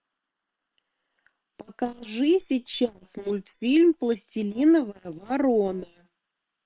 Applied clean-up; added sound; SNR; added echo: neural separator model SepFormer WHAM!.